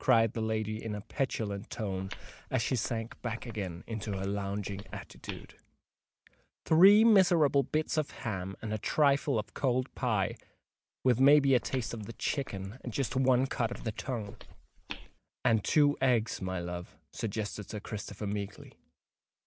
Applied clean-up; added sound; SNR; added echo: none; Walk, footsteps; 15 dB; none.